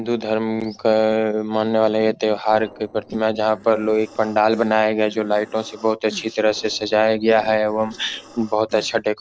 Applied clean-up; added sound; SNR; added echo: neural separator model SepFormer DNS4.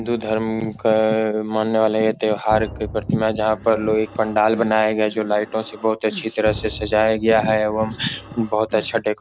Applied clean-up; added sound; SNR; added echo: none; Breathing + Drum; 17 dB; none.